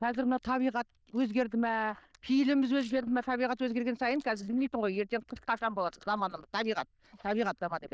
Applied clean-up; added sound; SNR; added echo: neural diffusion model UNIVERSE++.